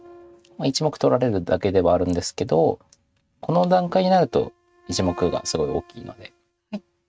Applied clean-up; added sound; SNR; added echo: neural mask model RNNoise.